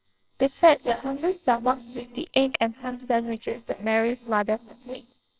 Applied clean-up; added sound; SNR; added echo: neural separator model SepFormer WHAMR!.